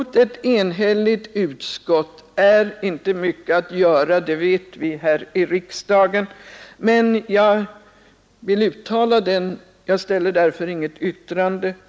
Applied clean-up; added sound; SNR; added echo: none; none; none; none.